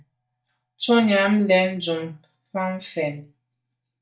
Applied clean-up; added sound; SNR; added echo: neural mask model DeepFilterNet 3.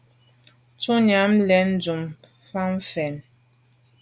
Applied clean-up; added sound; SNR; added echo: none; none; none; none.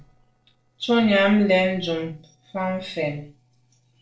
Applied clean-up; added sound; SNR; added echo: neural separator model SepFormer DNS4.